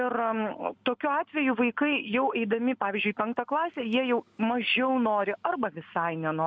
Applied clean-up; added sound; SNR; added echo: none; none; none; none.